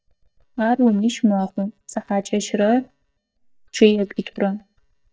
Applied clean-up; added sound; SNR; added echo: neural mask model DeepFilterNet 3.